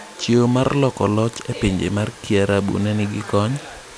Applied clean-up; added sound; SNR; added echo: none; Domestic sounds, home sounds; 18 dB; none.